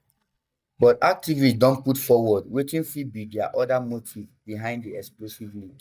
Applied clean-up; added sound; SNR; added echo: neural mask model DeepFilterNet 3.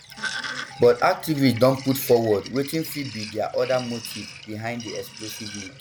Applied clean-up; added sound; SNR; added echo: none; Sink (filling or washing); 13 dB; none.